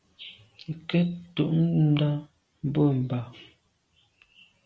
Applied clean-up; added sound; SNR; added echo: none; none; none; none.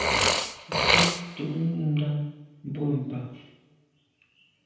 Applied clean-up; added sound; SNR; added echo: none; Burping, eructation; -2 dB; reverberation time 0.9 s.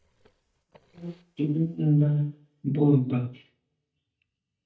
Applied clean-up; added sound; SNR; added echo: neural mask model DeepFilterNet 3.